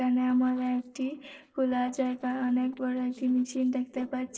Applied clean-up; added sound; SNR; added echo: neural separator model SepFormer DNS4.